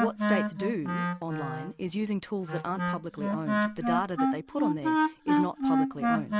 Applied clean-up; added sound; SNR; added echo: none; Wind instrument, woodwind instrument; -5 dB; none.